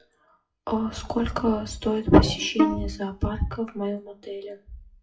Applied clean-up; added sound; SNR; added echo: classical method WPE with log-MMSE.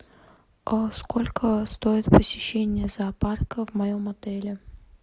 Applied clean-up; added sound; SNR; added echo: none; none; none; none.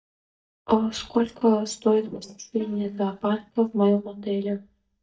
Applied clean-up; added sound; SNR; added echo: neural mask model DeepFilterNet 3.